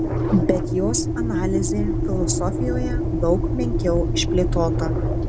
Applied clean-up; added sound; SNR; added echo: none; Engine; -3 dB; none.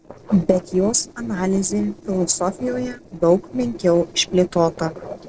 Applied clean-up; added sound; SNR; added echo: neural separator model SepFormer DNS4.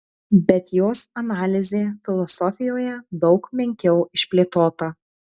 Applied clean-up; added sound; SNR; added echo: none; none; none; none.